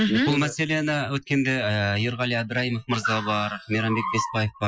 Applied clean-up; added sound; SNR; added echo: classical method Wiener filter.